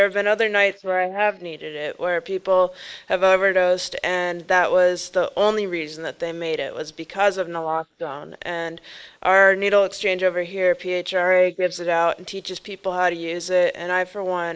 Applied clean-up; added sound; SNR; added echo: neural mask model Resemble Enhance denoiser.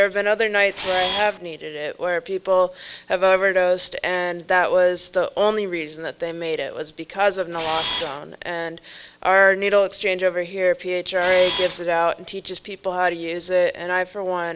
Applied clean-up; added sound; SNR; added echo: none; Camera; 5 dB; none.